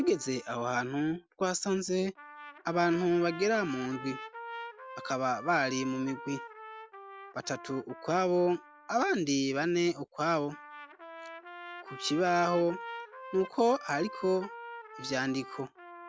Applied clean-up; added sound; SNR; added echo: none; Trumpet; 15 dB; none.